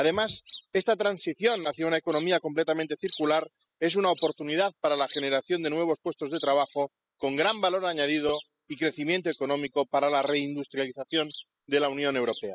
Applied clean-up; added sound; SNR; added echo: classical method spectral subtraction.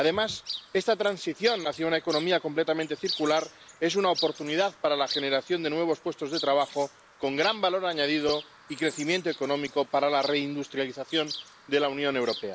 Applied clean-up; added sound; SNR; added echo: none; Chirp, tweet; 14 dB; none.